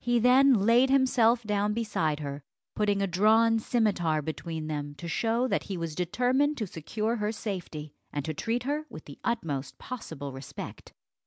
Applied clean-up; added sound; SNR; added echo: none; none; none; none.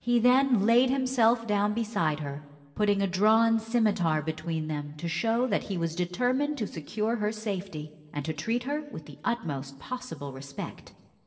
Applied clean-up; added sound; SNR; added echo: none; none; none; reverberation time 0.9 s.